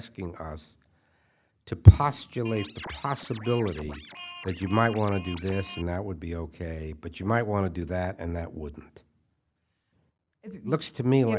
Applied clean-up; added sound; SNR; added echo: none; Scratching (performance technique); 16 dB; none.